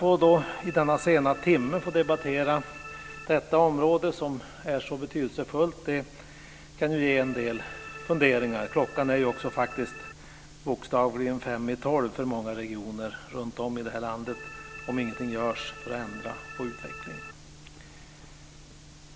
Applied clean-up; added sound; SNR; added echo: none; Organ; 15 dB; none.